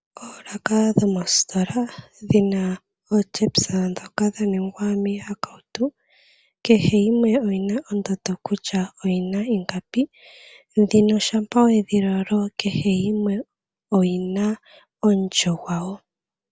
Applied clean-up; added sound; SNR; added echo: none; none; none; none.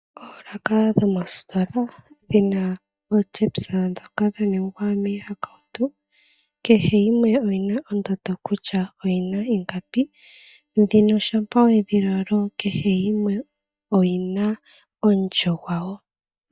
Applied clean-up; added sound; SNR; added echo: neural mask model DeepFilterNet 3.